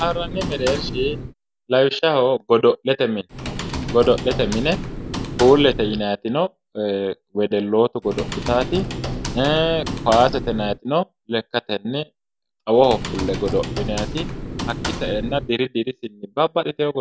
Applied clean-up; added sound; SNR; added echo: none; Typing; 9 dB; none.